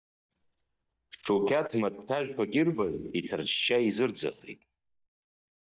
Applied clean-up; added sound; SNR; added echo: neural mask model DeepFilterNet 3.